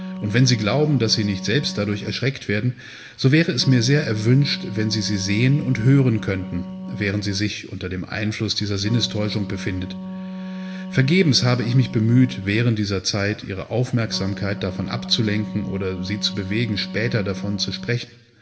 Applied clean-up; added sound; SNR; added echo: none; Wind instrument, woodwind instrument; 11 dB; reverberation time 1.2 s.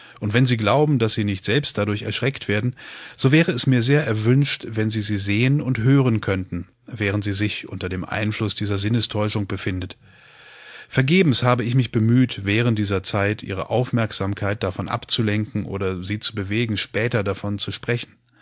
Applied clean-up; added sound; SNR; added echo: none; none; none; none.